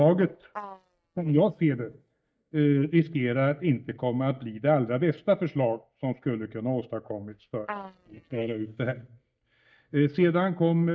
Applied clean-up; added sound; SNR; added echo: neural mask model DeepFilterNet 3.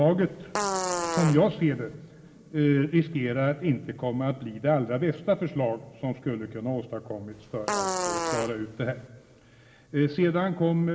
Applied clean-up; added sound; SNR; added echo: none; Fart; 4 dB; reverberation time 1.8 s.